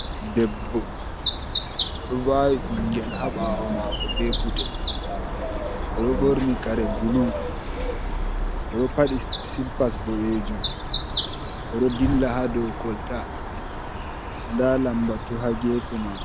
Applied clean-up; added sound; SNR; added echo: none; Bird vocalization, bird call, bird song; 2 dB; none.